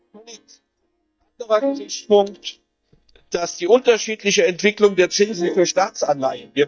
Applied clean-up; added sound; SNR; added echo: neural mask model DeepFilterNet 3.